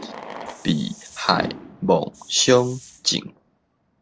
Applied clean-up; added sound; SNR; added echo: neural separator model SepFormer DNS4.